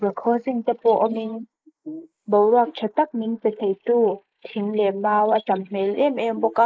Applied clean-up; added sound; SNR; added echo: neural mask model Resemble Enhance denoiser.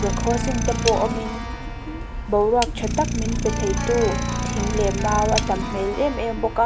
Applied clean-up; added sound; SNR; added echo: none; Keyboard (musical) + Idling; 1 dB; none.